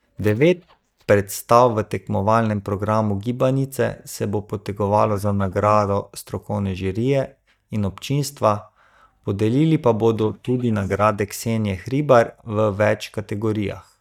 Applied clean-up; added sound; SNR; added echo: neural mask model DeepFilterNet 3.